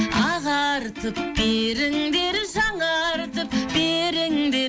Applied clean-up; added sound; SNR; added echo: none; none; none; none.